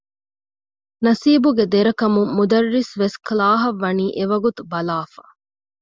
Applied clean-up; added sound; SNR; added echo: none; none; none; none.